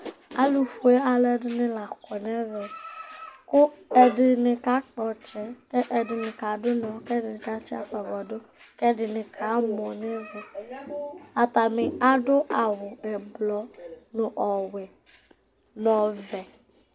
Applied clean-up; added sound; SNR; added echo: none; none; none; none.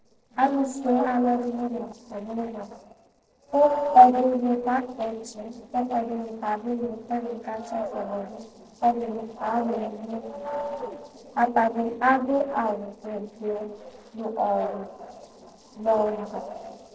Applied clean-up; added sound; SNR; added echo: neural separator model SepFormer DNS4.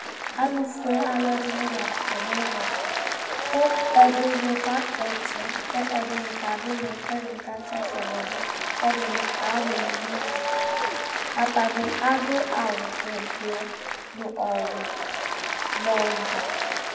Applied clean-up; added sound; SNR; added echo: none; Applause; 2 dB; reverberation time 1.5 s.